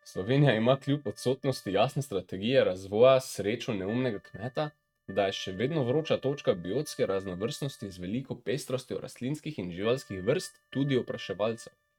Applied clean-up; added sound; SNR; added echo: neural mask model RNNoise.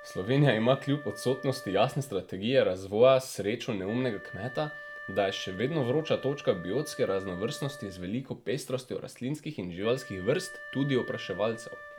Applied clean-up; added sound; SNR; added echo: none; Wind instrument, woodwind instrument; 16 dB; none.